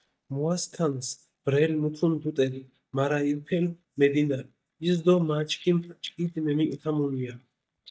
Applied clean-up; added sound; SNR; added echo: neural mask model DeepFilterNet 3.